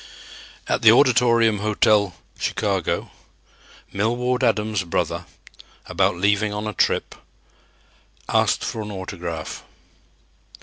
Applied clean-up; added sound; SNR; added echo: none; none; none; none.